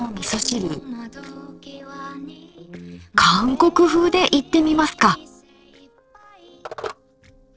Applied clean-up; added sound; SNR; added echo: neural separator model SepFormer DNS4.